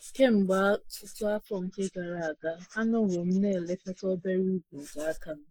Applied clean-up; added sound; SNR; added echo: neural mask model Resemble Enhance denoiser.